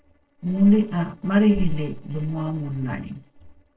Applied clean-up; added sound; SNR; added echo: neural separator model SepFormer DNS4.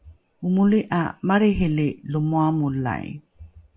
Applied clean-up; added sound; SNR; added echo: none; none; none; none.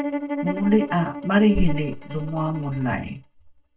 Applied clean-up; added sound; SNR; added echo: neural mask model DeepFilterNet 3.